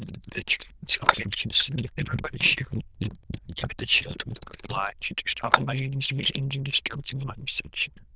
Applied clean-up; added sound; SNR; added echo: neural diffusion model UNIVERSE++.